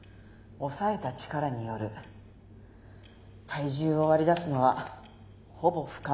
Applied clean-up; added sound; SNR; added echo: none; none; none; none.